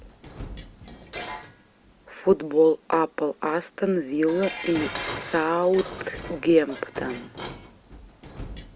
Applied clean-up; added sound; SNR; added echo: none; Dishes, pots, and pans; 13 dB; none.